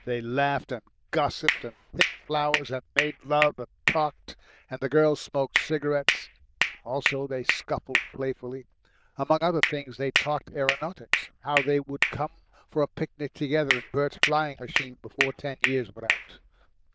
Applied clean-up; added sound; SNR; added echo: neural diffusion model UNIVERSE++.